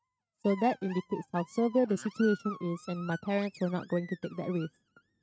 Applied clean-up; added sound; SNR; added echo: neural mask model RNNoise.